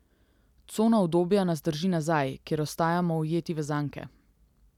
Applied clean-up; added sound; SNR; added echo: none; none; none; none.